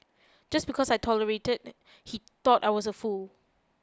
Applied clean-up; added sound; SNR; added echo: none; none; none; none.